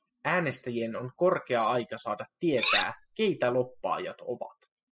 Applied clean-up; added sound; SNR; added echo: classical method spectral subtraction.